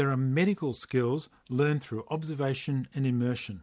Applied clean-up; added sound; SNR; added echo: none; none; none; none.